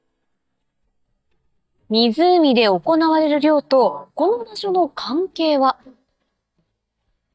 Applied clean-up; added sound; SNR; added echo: neural mask model DeepFilterNet 3.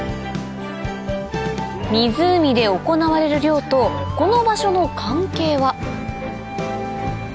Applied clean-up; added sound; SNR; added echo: none; none; none; none.